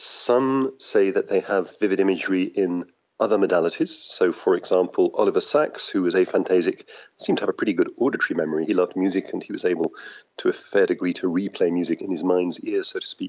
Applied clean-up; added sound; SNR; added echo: none; none; none; none.